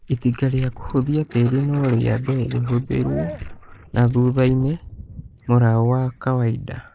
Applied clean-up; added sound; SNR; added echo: neural mask model Resemble Enhance denoiser.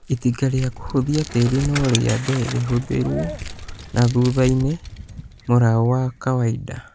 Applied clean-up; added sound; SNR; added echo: none; Bicycle + Tearing; 12 dB; none.